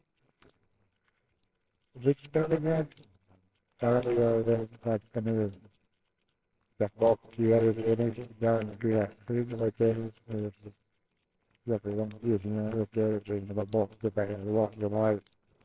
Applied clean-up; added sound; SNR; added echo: neural separator model SepFormer WHAMR!.